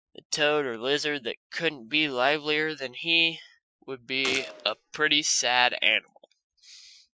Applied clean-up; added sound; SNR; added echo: classical method Wiener filter.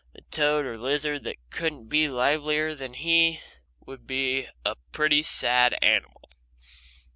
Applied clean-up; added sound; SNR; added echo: none; none; none; none.